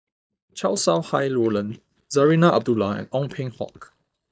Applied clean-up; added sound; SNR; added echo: neural mask model DeepFilterNet 3.